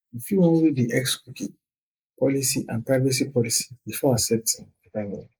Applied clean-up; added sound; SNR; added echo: neural mask model Resemble Enhance denoiser.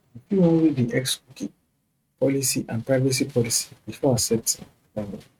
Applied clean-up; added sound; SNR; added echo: neural mask model RNNoise.